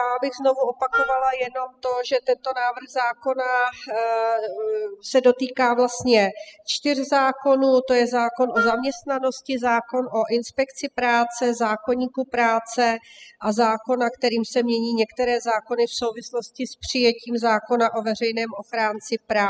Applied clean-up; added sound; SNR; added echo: classical method spectral subtraction.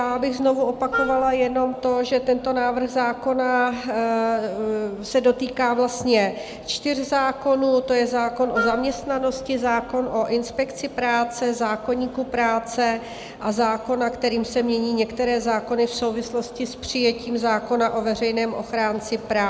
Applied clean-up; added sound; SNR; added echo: none; Wind instrument, woodwind instrument; 6 dB; none.